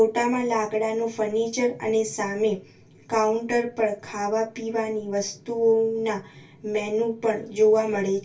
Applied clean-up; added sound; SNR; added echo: none; none; none; reverberation time 0.2 s.